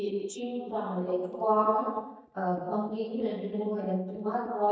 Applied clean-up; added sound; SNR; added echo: neural mask model DeepFilterNet 3.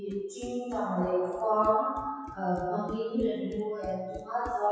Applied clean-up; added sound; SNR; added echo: classical method WPE with log-MMSE.